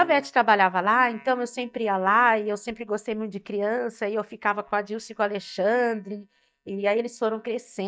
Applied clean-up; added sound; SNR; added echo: neural mask model DeepFilterNet 3.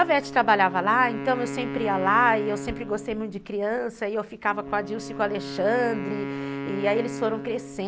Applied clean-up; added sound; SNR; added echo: none; Wind instrument, woodwind instrument; 9 dB; none.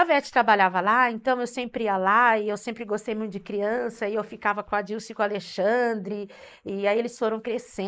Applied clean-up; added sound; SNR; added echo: neural mask model Resemble Enhance denoiser.